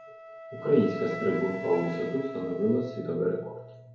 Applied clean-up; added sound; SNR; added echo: none; Wind instrument, woodwind instrument; 12 dB; reverberation time 2.2 s.